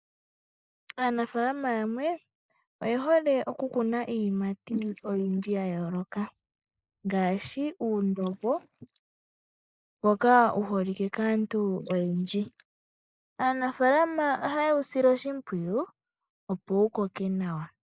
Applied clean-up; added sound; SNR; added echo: neural mask model Resemble Enhance denoiser.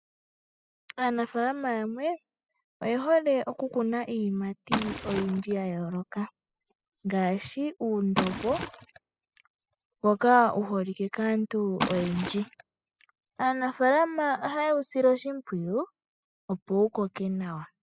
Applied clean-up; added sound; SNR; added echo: classical method spectral subtraction.